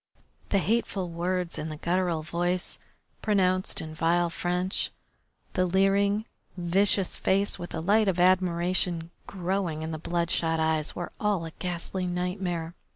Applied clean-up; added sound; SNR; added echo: none; none; none; none.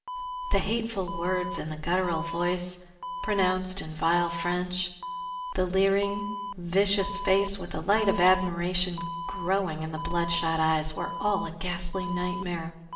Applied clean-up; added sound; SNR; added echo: none; Alarm; 9 dB; reverberation time 1.3 s.